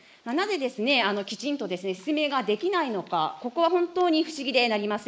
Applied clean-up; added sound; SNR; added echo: neural mask model Resemble Enhance denoiser.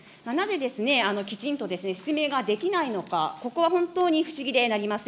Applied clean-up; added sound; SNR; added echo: none; none; none; none.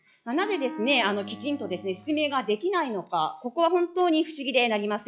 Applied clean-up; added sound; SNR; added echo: classical method log-MMSE.